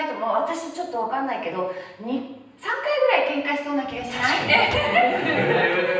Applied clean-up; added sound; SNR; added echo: none; Drawer open or close; 16 dB; reverberation time 0.9 s.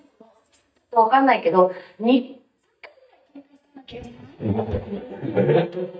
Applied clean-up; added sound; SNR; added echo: neural mask model DeepFilterNet 3.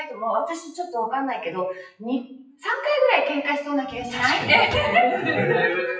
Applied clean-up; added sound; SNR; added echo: classical method WPE with log-MMSE.